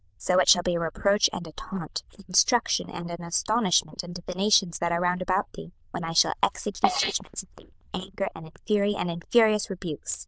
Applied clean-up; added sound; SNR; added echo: neural diffusion model UNIVERSE++.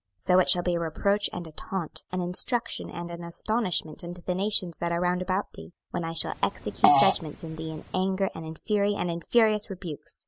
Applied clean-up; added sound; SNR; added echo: none; Fart; -1 dB; none.